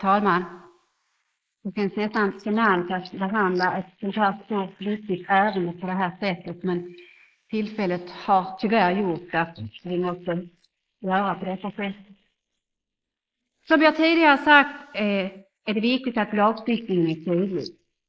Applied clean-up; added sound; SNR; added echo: neural mask model Resemble Enhance denoiser.